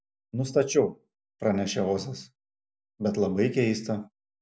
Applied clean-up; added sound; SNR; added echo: none; none; none; none.